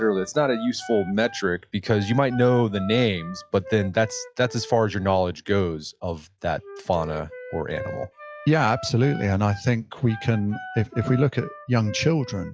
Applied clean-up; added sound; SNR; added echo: classical method log-MMSE.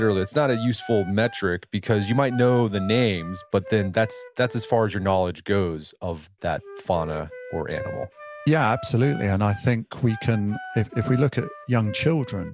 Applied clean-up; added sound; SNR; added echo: none; Wind instrument, woodwind instrument; 16 dB; none.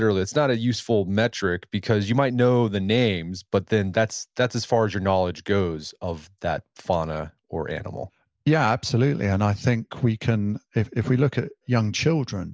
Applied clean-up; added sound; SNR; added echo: none; none; none; none.